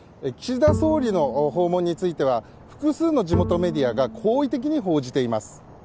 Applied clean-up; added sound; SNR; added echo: none; Bowed string instrument; 9 dB; none.